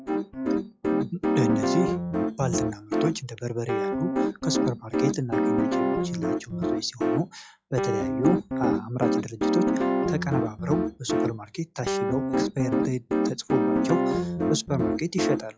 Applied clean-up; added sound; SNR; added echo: classical method log-MMSE.